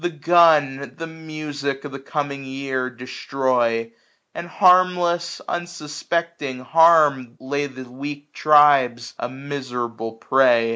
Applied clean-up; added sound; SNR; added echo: none; none; none; none.